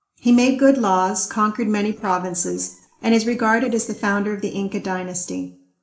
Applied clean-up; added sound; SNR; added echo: neural separator model SepFormer DNS4.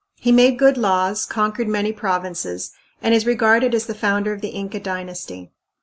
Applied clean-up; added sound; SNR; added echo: none; none; none; none.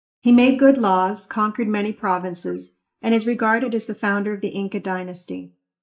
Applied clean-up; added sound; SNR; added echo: neural mask model DeepFilterNet 3.